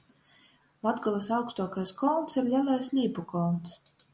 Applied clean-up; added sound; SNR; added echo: none; none; none; none.